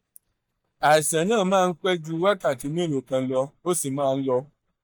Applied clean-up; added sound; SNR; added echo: neural mask model DeepFilterNet 3.